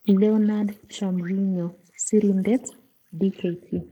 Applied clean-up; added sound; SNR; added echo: neural mask model Resemble Enhance denoiser.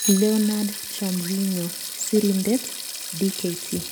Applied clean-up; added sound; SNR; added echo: none; Bicycle bell + Sink (filling or washing); 7 dB; none.